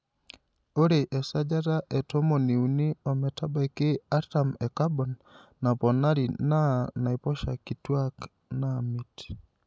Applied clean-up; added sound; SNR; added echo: none; none; none; none.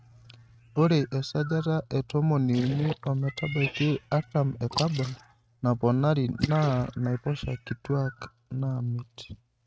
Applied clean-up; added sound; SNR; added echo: neural mask model RNNoise.